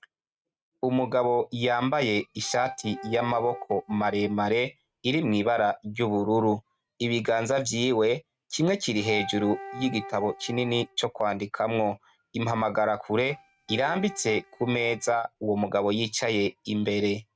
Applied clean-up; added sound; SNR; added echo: neural mask model RNNoise.